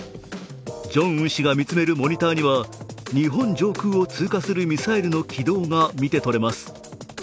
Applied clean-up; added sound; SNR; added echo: none; none; none; none.